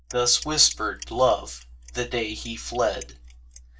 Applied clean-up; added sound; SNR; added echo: neural mask model DeepFilterNet 3.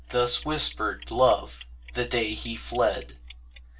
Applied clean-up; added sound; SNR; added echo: none; Clock; 14 dB; reverberation time 0.2 s.